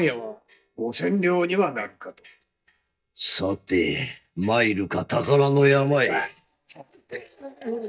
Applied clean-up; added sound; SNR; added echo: neural mask model DeepFilterNet 3.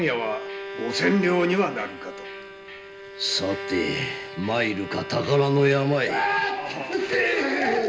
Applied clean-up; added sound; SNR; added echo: none; Bowed string instrument; 12 dB; reverberation time 2.1 s.